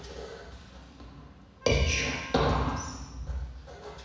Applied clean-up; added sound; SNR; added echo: none; Wind instrument, woodwind instrument; 15 dB; reverberation time 1.1 s.